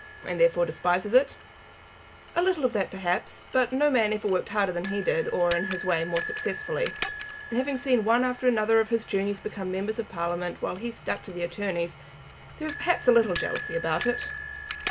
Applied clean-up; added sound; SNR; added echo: none; Bell; 0 dB; none.